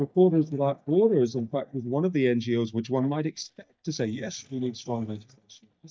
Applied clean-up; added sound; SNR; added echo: neural mask model DeepFilterNet 3.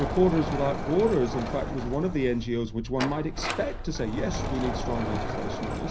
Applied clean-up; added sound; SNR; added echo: none; Sliding door; 4 dB; reverberation time 0.5 s.